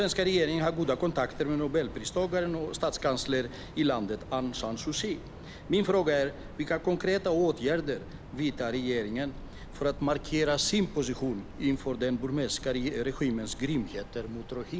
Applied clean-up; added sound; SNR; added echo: none; Train; 14 dB; none.